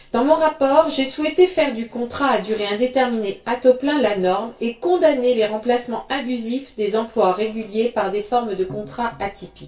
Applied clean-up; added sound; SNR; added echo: none; none; none; reverberation time 0.2 s.